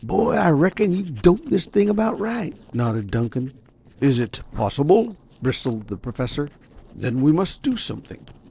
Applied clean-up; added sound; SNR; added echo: neural separator model SepFormer DNS4.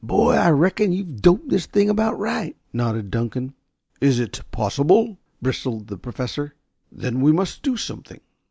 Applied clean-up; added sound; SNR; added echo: none; none; none; none.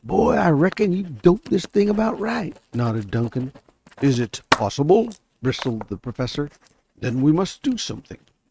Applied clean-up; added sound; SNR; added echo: neural mask model RNNoise.